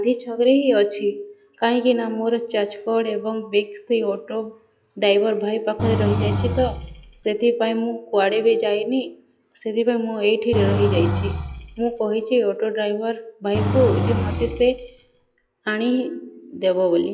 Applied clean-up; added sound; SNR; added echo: classical method log-MMSE.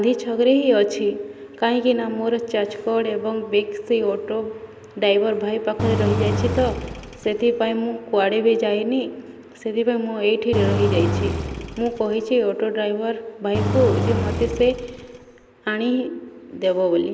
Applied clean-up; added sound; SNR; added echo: none; Engine; 3 dB; none.